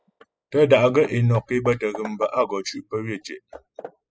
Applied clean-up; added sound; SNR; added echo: classical method spectral subtraction.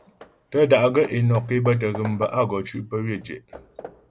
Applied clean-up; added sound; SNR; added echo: none; Hammer / Wood; 19 dB; none.